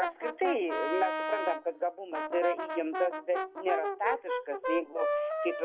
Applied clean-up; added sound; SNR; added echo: none; Brass instrument; 2 dB; none.